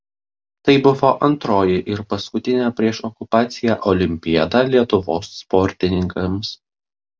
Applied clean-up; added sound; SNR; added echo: none; none; none; none.